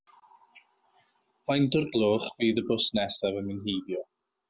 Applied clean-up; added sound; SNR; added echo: none; none; none; none.